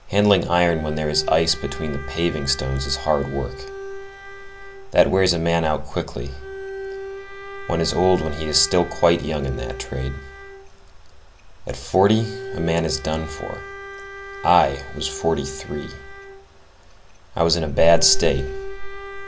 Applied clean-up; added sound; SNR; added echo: none; Bowed string instrument; 14 dB; none.